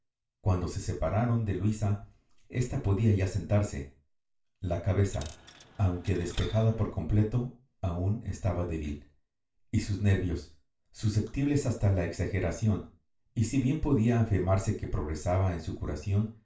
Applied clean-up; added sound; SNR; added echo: none; Coin (dropping); 20 dB; reverberation time 0.3 s.